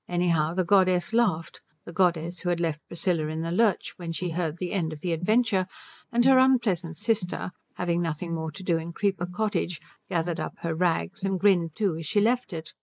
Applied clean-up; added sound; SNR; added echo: neural mask model Resemble Enhance denoiser.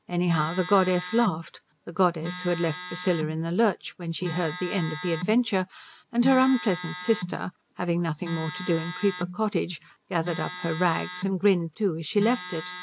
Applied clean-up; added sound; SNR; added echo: none; Telephone; 12 dB; none.